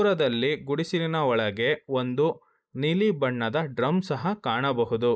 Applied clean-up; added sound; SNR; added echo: neural mask model Resemble Enhance denoiser.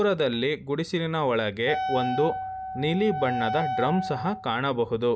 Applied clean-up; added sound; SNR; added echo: none; Wind instrument, woodwind instrument; 5 dB; none.